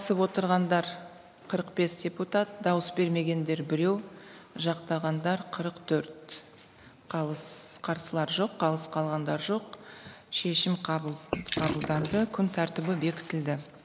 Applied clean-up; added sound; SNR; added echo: neural mask model Resemble Enhance denoiser.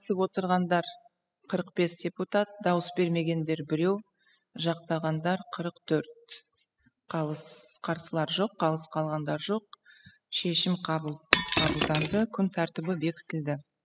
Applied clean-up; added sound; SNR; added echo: classical method spectral subtraction.